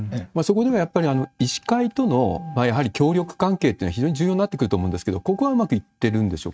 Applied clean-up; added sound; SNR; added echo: neural mask model RNNoise.